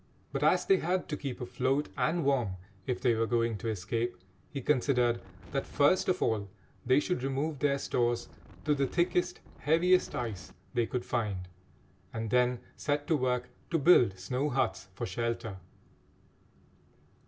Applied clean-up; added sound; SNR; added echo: none; Wind; 18 dB; none.